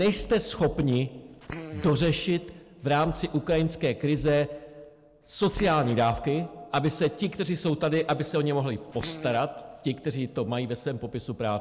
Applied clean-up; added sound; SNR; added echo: none; Fart; 15 dB; none.